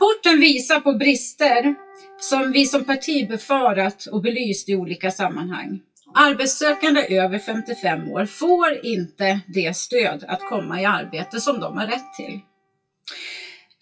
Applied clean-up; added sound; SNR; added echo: classical method WPE with log-MMSE.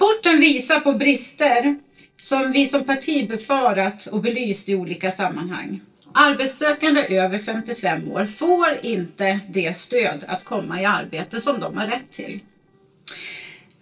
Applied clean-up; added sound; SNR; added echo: neural separator model SepFormer DNS4.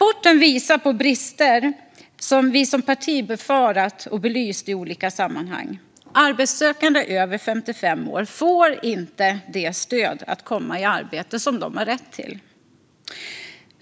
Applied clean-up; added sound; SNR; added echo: none; none; none; none.